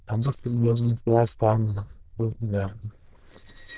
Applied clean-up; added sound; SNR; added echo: neural diffusion model UNIVERSE++.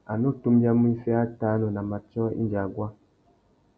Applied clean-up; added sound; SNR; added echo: none; none; none; none.